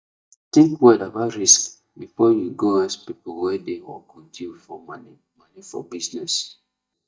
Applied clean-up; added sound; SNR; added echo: neural mask model DeepFilterNet 3.